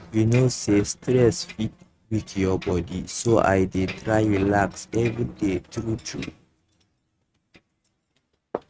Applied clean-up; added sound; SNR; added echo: neural mask model RNNoise.